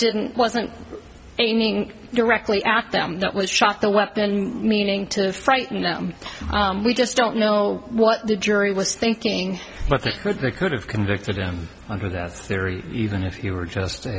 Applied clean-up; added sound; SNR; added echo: none; none; none; none.